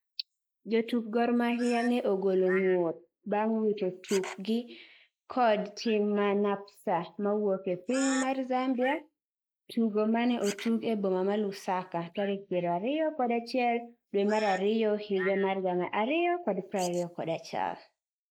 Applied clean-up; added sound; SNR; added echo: neural mask model Resemble Enhance denoiser.